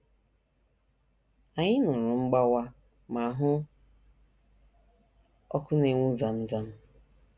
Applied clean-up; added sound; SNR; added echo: none; none; none; none.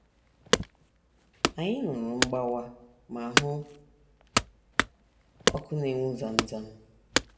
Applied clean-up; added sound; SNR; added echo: none; Wood / Domestic sounds, home sounds; -3 dB; reverberation time 0.7 s.